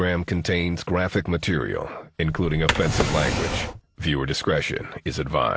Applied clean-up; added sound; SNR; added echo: none; Drawer open or close; 1 dB; none.